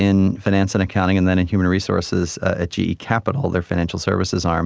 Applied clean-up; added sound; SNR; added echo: none; none; none; none.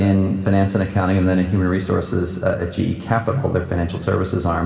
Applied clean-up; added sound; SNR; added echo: none; none; none; reverberation time 1.9 s.